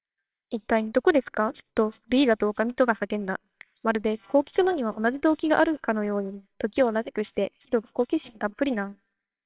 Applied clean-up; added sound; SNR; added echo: neural separator model SepFormer WHAMR!.